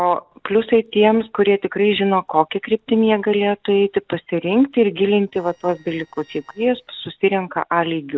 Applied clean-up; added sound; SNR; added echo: neural separator model SepFormer DNS4.